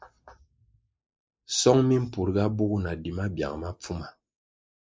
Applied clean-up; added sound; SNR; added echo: neural mask model Resemble Enhance denoiser.